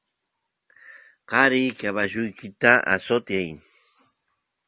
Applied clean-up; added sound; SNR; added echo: none; none; none; none.